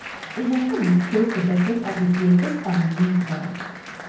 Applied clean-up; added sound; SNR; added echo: none; Applause; 13 dB; reverberation time 0.9 s.